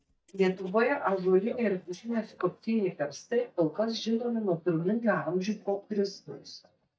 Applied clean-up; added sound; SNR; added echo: neural mask model DeepFilterNet 3.